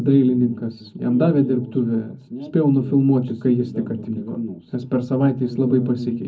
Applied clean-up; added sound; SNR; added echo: none; none; none; reverberation time 0.4 s.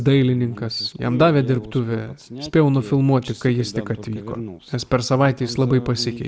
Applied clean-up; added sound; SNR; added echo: none; none; none; none.